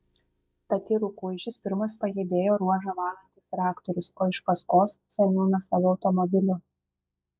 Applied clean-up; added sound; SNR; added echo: neural mask model DeepFilterNet 3.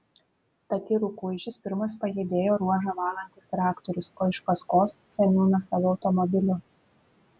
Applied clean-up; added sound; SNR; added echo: none; none; none; none.